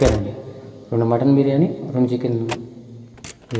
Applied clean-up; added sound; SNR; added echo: none; Slam / Train; 13 dB; reverberation time 2.0 s.